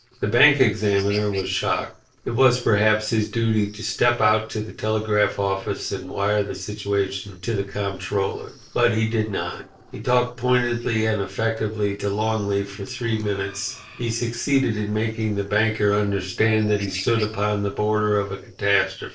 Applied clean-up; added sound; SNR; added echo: neural separator model SepFormer DNS4.